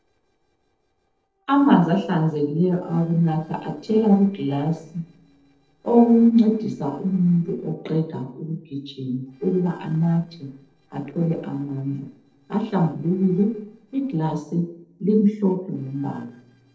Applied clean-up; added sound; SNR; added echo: neural separator model SepFormer DNS4.